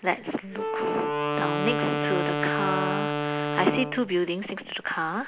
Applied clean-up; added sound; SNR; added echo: none; Wind instrument, woodwind instrument; 0 dB; none.